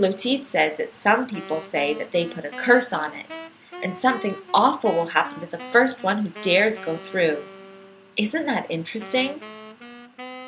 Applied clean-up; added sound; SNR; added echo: none; Wind instrument, woodwind instrument; 17 dB; none.